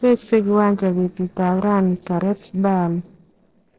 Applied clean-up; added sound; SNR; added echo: neural separator model SepFormer DNS4.